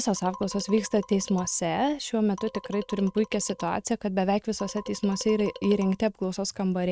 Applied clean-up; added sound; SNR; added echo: neural mask model RNNoise.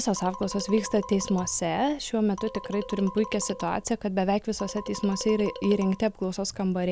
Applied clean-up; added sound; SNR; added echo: none; Marimba, xylophone; 14 dB; none.